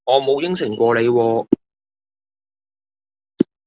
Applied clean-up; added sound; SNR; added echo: none; none; none; none.